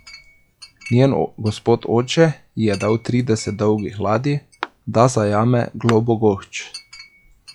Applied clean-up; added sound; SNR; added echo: classical method log-MMSE.